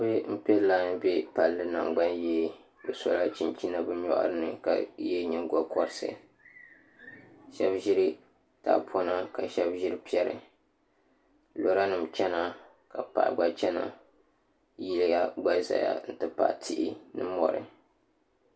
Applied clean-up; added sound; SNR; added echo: none; none; none; none.